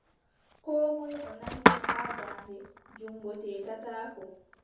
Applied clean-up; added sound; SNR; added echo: none; Skateboard; -4 dB; reverberation time 0.6 s.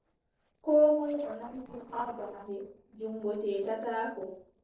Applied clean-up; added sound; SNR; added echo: neural separator model SepFormer DNS4.